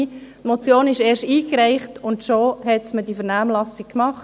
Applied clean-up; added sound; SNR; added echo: none; none; none; none.